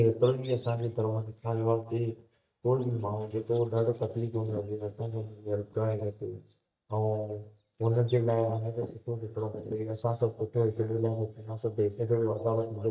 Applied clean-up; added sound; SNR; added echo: neural mask model DeepFilterNet 3.